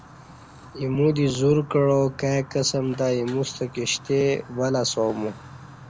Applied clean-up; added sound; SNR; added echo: none; Fire; 20 dB; none.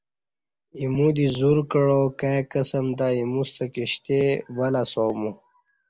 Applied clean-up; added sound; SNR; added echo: none; none; none; none.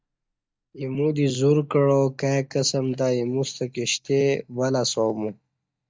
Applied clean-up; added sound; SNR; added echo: neural mask model DeepFilterNet 3.